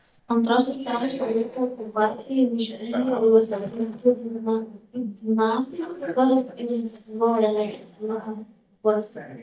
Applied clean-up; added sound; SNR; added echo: neural mask model DeepFilterNet 3.